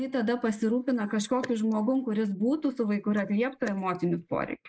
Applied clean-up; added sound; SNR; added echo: neural mask model Resemble Enhance denoiser.